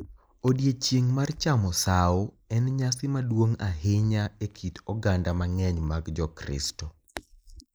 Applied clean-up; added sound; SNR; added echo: neural mask model Resemble Enhance denoiser.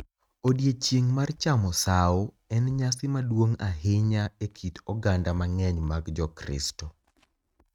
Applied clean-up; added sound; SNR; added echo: neural mask model RNNoise.